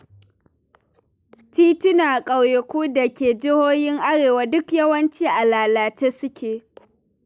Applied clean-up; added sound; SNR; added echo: none; none; none; none.